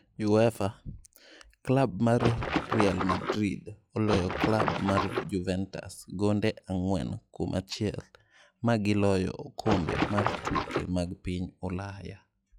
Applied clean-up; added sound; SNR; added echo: classical method log-MMSE.